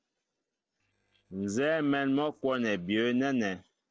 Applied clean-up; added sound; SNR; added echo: neural separator model SepFormer DNS4.